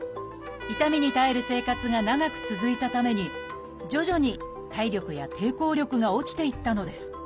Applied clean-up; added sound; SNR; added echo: none; Trumpet; 12 dB; none.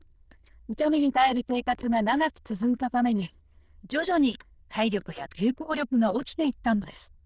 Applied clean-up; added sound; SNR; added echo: neural diffusion model UNIVERSE++.